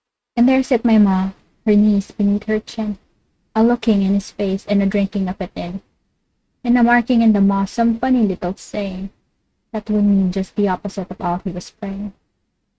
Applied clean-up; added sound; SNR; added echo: neural mask model RNNoise.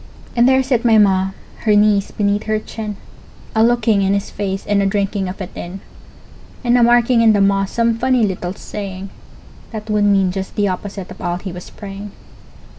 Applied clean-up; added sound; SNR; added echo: none; none; none; none.